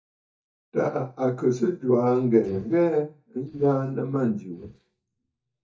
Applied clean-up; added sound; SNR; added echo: neural mask model DeepFilterNet 3.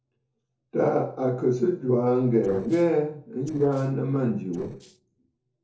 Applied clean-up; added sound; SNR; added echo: neural separator model SepFormer DNS4.